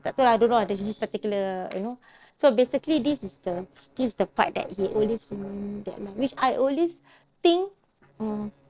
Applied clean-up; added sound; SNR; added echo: neural separator model SepFormer DNS4.